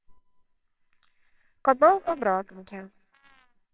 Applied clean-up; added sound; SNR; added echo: neural separator model SepFormer WHAMR!.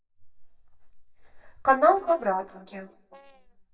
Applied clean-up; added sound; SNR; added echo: neural mask model DeepFilterNet 3.